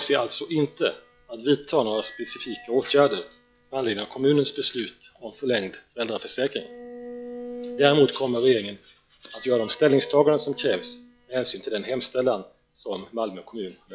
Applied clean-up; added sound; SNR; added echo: classical method log-MMSE.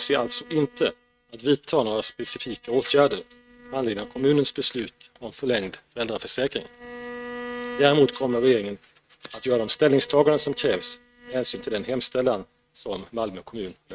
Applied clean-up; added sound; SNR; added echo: neural mask model RNNoise.